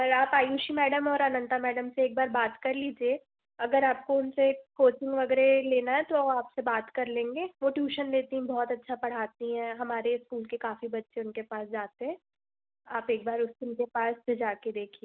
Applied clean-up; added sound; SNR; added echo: none; none; none; none.